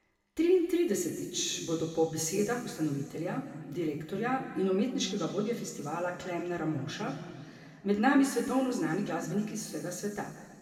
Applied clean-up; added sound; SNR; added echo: none; none; none; reverberation time 2.0 s.